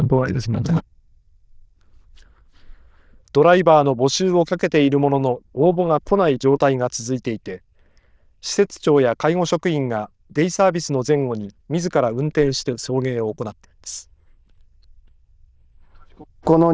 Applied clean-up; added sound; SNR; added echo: neural diffusion model UNIVERSE++.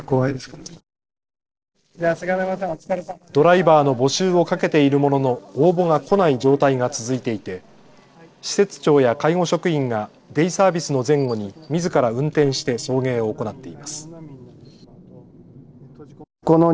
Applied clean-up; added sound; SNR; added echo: neural separator model SepFormer DNS4.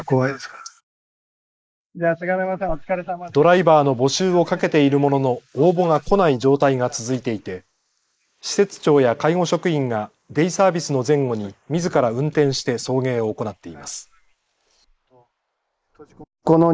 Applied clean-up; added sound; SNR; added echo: neural mask model Resemble Enhance denoiser.